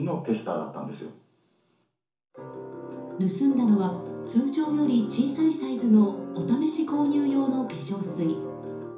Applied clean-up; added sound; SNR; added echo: none; none; none; reverberation time 0.7 s.